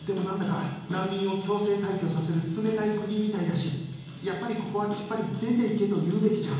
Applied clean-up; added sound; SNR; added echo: none; none; none; reverberation time 1.0 s.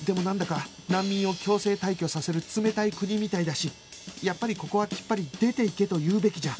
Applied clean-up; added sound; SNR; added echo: none; none; none; none.